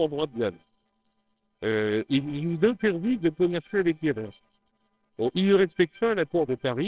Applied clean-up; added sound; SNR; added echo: neural separator model SepFormer WHAMR!.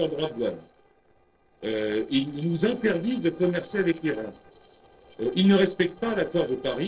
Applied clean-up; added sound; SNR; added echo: neural separator model SepFormer DNS4.